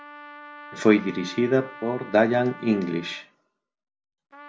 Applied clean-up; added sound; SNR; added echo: none; Trumpet; 18 dB; none.